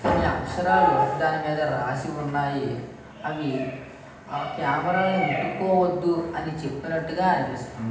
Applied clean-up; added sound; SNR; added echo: none; none; none; reverberation time 0.8 s.